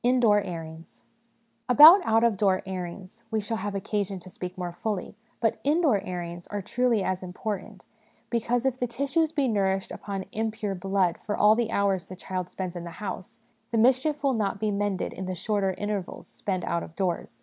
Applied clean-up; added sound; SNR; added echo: none; none; none; none.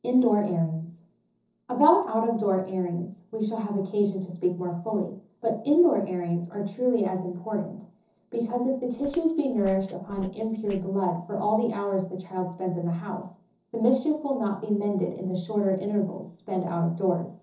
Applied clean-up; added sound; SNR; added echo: neural separator model SepFormer DNS4.